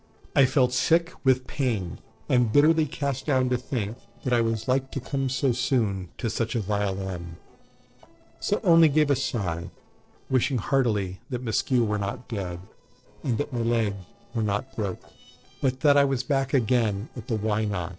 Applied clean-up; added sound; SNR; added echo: neural separator model SepFormer DNS4.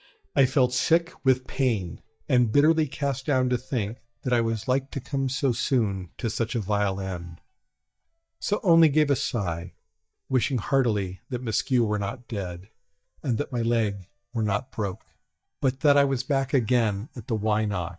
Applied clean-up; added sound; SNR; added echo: neural mask model DeepFilterNet 3.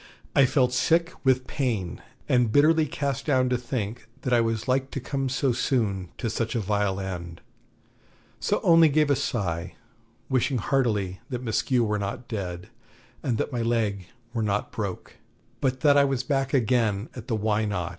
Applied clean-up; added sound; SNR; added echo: none; none; none; none.